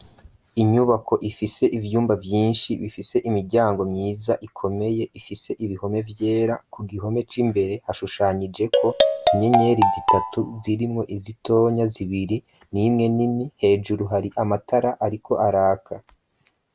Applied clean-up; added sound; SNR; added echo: none; Marimba, xylophone; -2 dB; none.